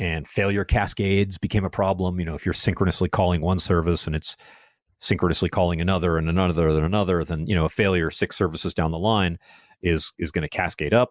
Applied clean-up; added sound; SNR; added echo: none; none; none; none.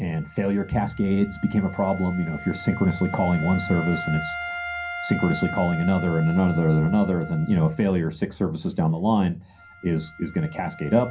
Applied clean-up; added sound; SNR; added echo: none; Wind instrument, woodwind instrument; 13 dB; reverberation time 0.3 s.